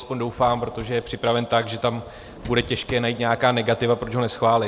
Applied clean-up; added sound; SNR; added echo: none; Drawer open or close; 19 dB; none.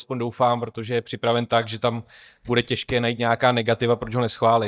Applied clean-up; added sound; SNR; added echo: neural mask model DeepFilterNet 3.